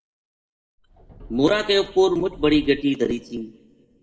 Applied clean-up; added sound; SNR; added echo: none; Subway, metro, underground; 18 dB; reverberation time 1.0 s.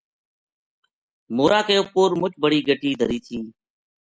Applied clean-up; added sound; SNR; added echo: none; none; none; none.